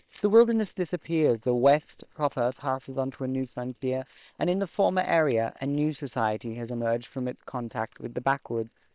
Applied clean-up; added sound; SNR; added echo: neural separator model SepFormer WHAM!.